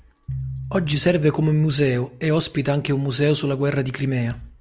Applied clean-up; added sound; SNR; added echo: none; Piano; 15 dB; none.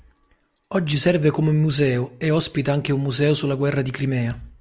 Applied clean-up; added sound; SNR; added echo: none; none; none; none.